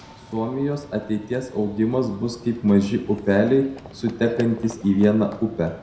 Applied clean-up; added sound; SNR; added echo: none; Run / Train; 19 dB; reverberation time 0.6 s.